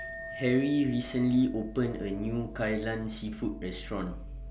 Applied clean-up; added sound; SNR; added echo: none; Chink, clink; 17 dB; none.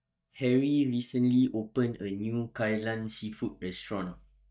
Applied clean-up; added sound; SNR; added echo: neural mask model DeepFilterNet 3.